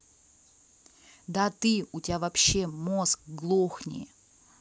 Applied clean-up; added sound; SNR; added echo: none; none; none; none.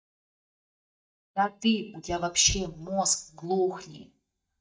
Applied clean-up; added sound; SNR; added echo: neural mask model DeepFilterNet 3.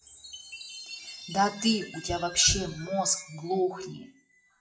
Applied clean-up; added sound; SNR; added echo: classical method WPE with log-MMSE.